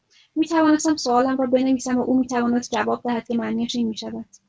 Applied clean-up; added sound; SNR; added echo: none; none; none; none.